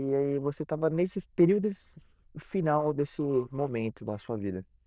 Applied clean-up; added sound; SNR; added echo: neural diffusion model UNIVERSE++.